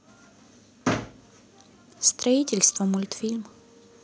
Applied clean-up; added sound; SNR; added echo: none; none; none; none.